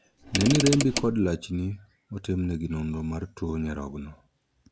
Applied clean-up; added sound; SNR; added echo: none; Mechanisms / Car; 2 dB; none.